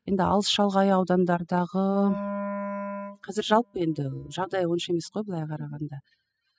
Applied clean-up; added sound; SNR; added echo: classical method spectral subtraction.